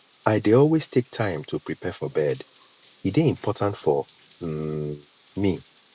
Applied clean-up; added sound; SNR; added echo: none; Bathtub (filling or washing); 17 dB; none.